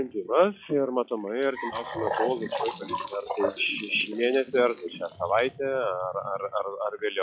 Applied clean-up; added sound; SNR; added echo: classical method log-MMSE.